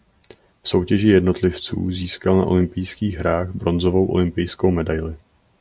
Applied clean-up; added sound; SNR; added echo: none; none; none; none.